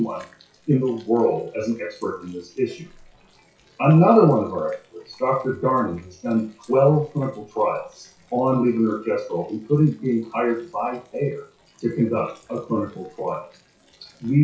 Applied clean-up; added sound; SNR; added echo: classical method WPE with log-MMSE.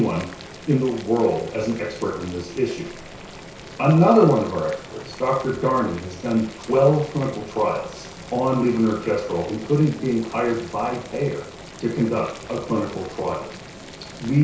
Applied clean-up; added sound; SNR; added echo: none; Boiling; 16 dB; reverberation time 0.6 s.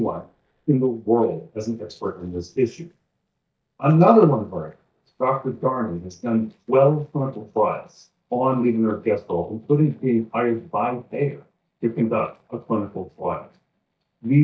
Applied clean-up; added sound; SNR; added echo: neural mask model DeepFilterNet 3.